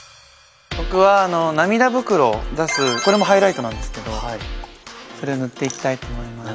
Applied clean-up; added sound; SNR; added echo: none; none; none; none.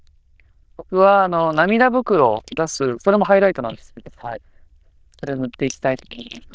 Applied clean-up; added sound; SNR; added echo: neural diffusion model UNIVERSE++.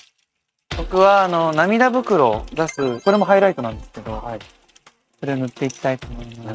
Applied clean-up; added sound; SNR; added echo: neural mask model RNNoise.